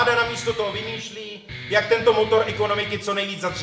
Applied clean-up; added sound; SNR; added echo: none; Guitar; 13 dB; reverberation time 0.6 s.